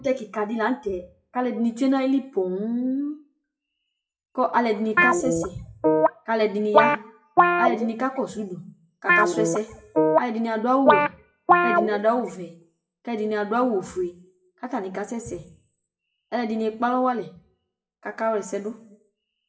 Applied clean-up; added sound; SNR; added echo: classical method WPE with log-MMSE.